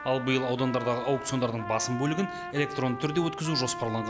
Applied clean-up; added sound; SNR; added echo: none; Trumpet; 10 dB; none.